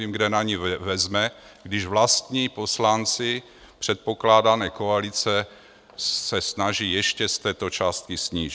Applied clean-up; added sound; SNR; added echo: none; none; none; none.